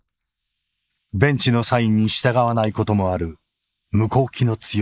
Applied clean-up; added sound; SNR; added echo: neural mask model Resemble Enhance denoiser.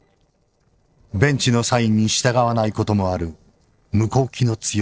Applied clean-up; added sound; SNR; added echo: neural separator model SepFormer DNS4.